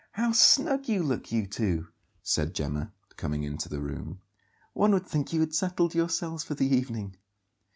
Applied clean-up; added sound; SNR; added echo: none; none; none; none.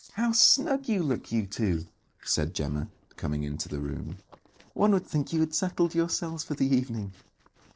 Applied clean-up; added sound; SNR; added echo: neural separator model SepFormer DNS4.